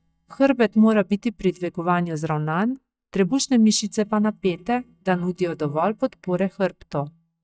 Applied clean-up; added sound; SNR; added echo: neural mask model DeepFilterNet 3.